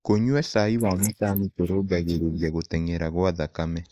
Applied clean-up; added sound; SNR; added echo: neural mask model Resemble Enhance denoiser.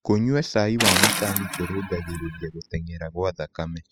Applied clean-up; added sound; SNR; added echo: classical method spectral subtraction.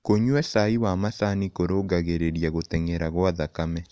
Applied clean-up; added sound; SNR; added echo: none; none; none; none.